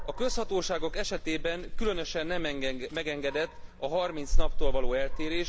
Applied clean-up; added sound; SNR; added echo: none; Dog; -4 dB; none.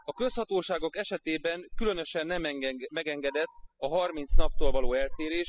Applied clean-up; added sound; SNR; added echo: classical method spectral subtraction.